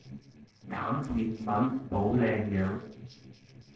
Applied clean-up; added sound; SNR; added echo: neural separator model SepFormer DNS4.